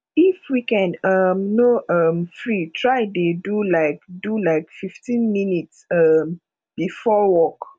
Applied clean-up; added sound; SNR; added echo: none; none; none; none.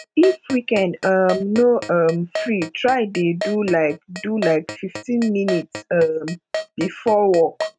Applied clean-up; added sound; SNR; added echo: neural mask model RNNoise.